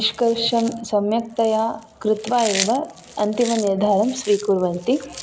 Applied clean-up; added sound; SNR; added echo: none; Chewing, mastication; 14 dB; none.